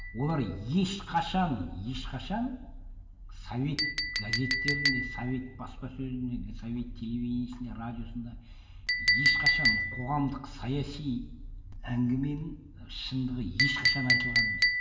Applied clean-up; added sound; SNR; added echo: none; Chink, clink; 0 dB; reverberation time 0.9 s.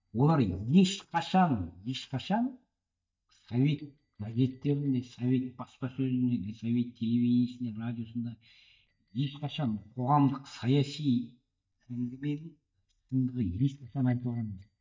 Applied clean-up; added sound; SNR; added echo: neural mask model DeepFilterNet 3.